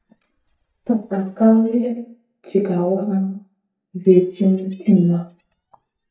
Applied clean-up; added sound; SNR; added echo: neural mask model DeepFilterNet 3.